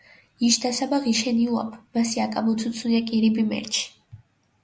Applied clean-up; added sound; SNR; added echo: none; none; none; none.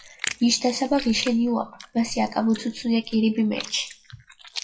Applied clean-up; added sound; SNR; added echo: classical method WPE with log-MMSE.